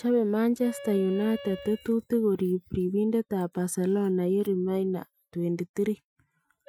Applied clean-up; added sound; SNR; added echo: classical method Wiener filter.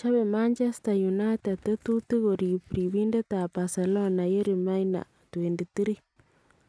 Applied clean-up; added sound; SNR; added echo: none; none; none; none.